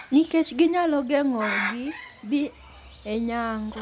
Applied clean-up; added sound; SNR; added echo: none; Bird; 12 dB; none.